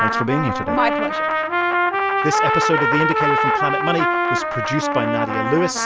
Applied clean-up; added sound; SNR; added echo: none; Trumpet; -4 dB; none.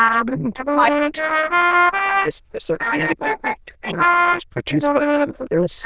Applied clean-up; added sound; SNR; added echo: neural diffusion model UNIVERSE++.